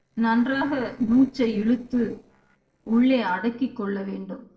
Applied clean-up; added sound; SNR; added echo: neural separator model SepFormer DNS4.